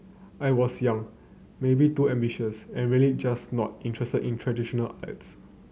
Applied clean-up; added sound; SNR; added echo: none; none; none; none.